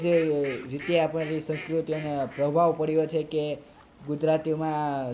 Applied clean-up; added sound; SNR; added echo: none; Fowl; 19 dB; none.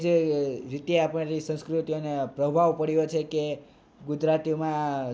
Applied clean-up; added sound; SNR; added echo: none; none; none; none.